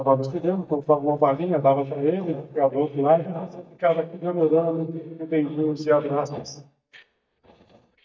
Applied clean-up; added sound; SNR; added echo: neural mask model DeepFilterNet 3.